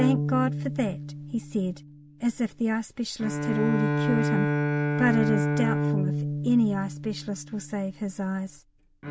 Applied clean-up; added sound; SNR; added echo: none; Bowed string instrument; 1 dB; none.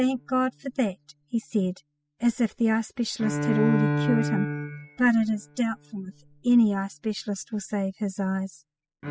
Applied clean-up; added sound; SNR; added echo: classical method spectral subtraction.